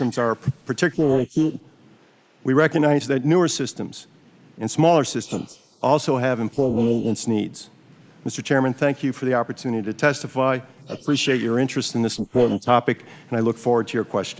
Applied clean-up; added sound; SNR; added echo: neural mask model Resemble Enhance denoiser.